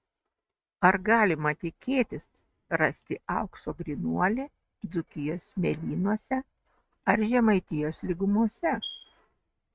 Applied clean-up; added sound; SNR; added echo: neural mask model RNNoise.